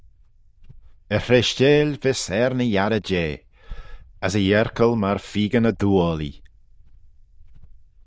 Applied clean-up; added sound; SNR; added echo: neural diffusion model UNIVERSE++.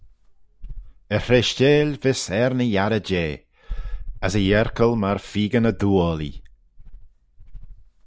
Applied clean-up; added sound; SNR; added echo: none; Insect; 13 dB; none.